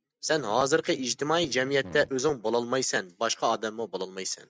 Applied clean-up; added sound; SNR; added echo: neural mask model RNNoise.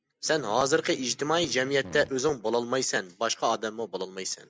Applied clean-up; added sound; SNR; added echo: none; Fart; 16 dB; none.